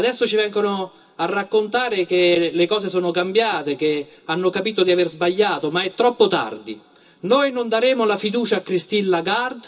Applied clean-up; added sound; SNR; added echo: none; none; none; reverberation time 0.2 s.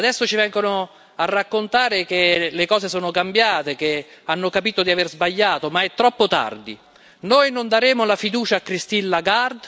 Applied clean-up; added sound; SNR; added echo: none; none; none; none.